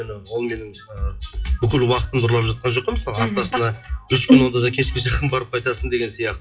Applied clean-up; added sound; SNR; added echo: classical method WPE with log-MMSE.